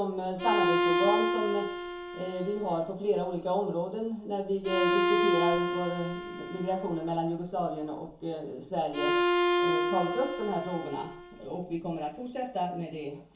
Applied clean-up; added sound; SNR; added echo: none; Bowed string instrument; -2 dB; reverberation time 0.4 s.